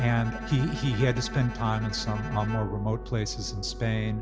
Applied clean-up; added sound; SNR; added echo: none; Bowed string instrument; 12 dB; none.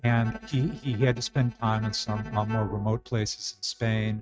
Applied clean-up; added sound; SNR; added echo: neural mask model RNNoise.